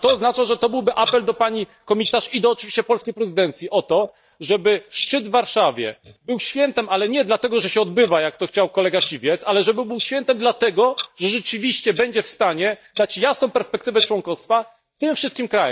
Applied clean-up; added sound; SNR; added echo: neural mask model DeepFilterNet 3.